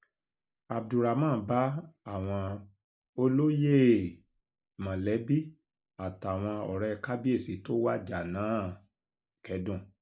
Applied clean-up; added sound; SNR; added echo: neural mask model Resemble Enhance denoiser.